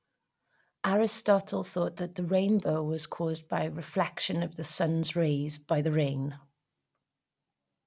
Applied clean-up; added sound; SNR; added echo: none; none; none; none.